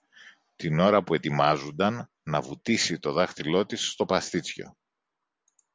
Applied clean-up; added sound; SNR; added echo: none; none; none; none.